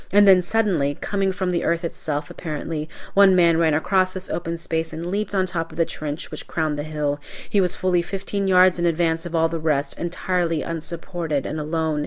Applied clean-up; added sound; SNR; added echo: none; none; none; none.